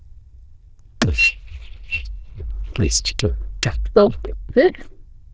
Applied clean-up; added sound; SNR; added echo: neural diffusion model UNIVERSE++.